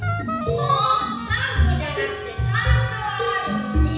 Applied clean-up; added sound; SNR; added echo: none; Wind instrument, woodwind instrument; 11 dB; reverberation time 1.1 s.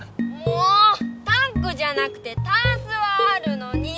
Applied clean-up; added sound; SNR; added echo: none; none; none; none.